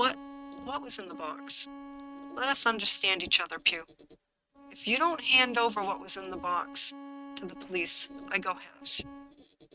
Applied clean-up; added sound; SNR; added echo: neural mask model RNNoise.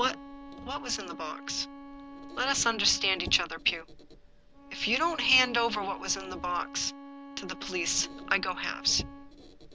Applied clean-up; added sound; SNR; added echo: none; Squeak + Bowed string instrument; 13 dB; none.